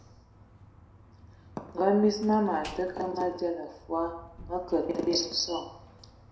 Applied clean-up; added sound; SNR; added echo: none; Slam; 19 dB; reverberation time 0.6 s.